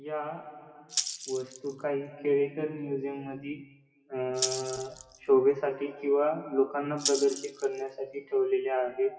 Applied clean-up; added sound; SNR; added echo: classical method WPE with log-MMSE.